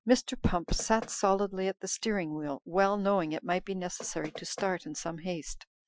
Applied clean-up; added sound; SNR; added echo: classical method Wiener filter.